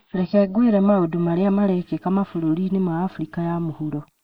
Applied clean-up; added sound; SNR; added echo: neural mask model Resemble Enhance denoiser.